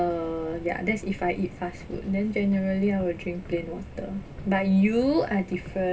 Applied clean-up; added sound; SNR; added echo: none; Subway, metro, underground; 15 dB; reverberation time 0.4 s.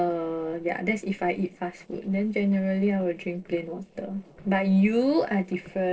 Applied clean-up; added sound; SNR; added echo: neural separator model SepFormer DNS4.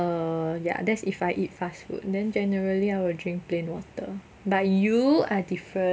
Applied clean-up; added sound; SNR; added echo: none; none; none; none.